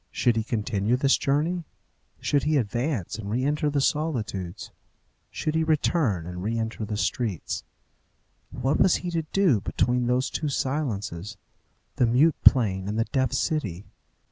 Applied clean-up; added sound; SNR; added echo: none; none; none; none.